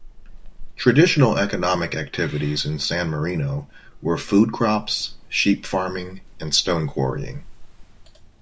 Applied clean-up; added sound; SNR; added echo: none; Meow / Purr; 15 dB; none.